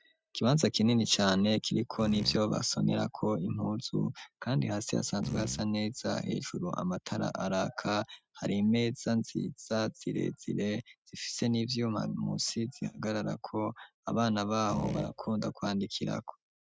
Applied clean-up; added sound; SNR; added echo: neural mask model RNNoise.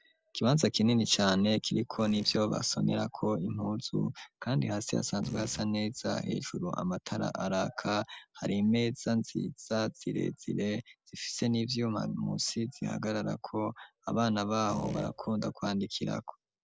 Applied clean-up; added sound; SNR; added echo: neural separator model SepFormer DNS4.